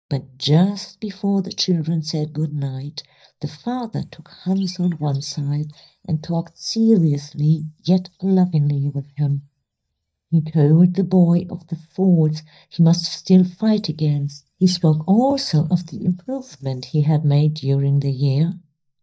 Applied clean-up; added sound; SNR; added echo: neural mask model DeepFilterNet 3.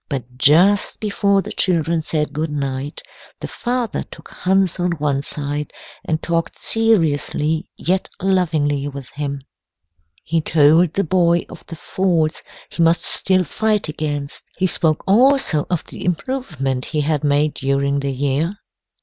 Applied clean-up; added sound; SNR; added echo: none; none; none; none.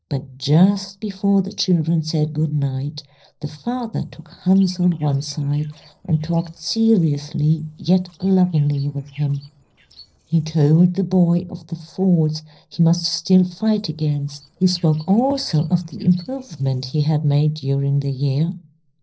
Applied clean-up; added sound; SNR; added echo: neural separator model SepFormer DNS4.